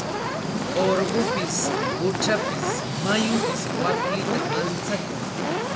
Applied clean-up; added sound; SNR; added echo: none; Fire; -2 dB; none.